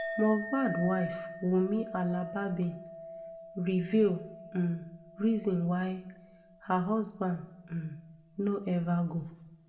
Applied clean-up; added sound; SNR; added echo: none; Chink, clink; 13 dB; reverberation time 0.5 s.